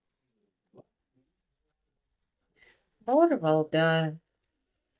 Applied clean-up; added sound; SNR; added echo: neural mask model DeepFilterNet 3.